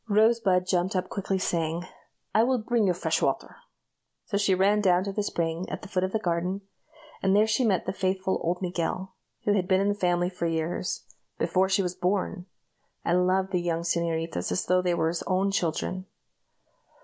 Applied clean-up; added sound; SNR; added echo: none; none; none; none.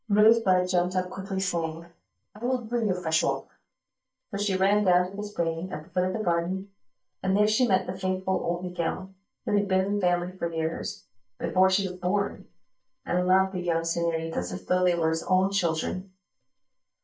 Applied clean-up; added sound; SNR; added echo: neural mask model DeepFilterNet 3.